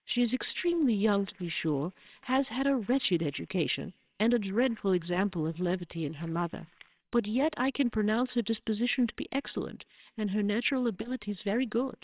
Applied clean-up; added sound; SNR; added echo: neural separator model SepFormer WHAMR!.